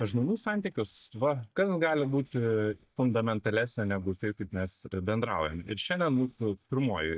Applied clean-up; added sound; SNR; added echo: neural mask model DeepFilterNet 3.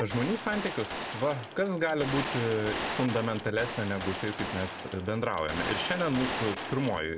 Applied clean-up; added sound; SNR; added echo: none; Gunshot, gunfire; 6 dB; reverberation time 0.4 s.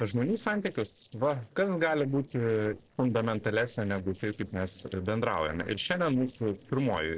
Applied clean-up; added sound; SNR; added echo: neural separator model SepFormer DNS4.